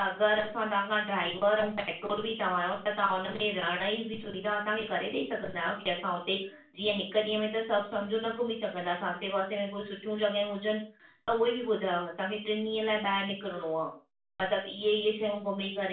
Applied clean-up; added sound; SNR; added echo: none; none; none; reverberation time 0.3 s.